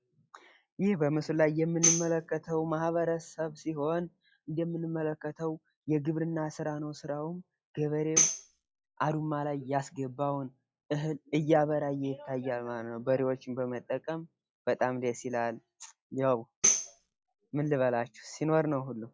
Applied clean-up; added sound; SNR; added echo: classical method log-MMSE.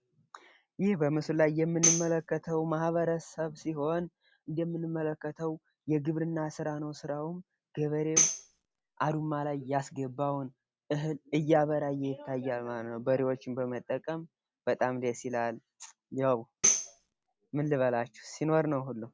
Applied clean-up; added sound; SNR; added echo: none; Tambourine; 1 dB; none.